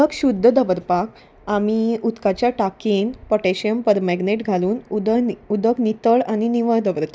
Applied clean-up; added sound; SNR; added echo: none; none; none; none.